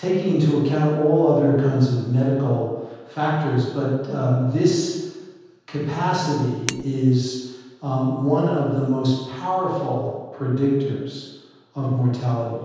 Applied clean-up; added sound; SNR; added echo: none; Shatter; 15 dB; reverberation time 1.2 s.